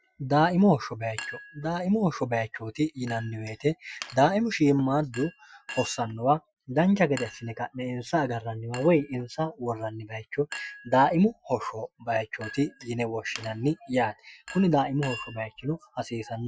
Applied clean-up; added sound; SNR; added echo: classical method Wiener filter.